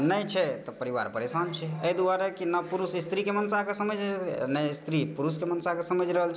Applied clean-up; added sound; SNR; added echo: none; none; none; none.